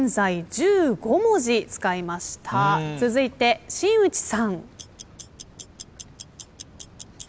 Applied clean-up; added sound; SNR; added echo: none; none; none; none.